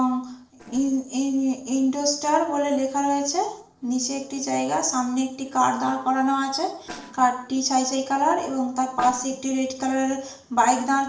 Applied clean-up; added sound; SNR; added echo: neural separator model SepFormer DNS4.